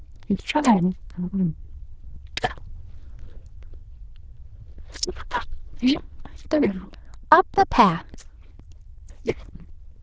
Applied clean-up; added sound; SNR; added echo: neural diffusion model UNIVERSE++.